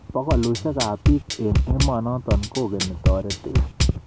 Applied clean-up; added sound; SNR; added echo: none; Bass drum / Drum kit; -1 dB; none.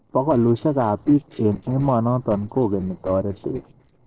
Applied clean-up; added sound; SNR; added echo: neural separator model SepFormer DNS4.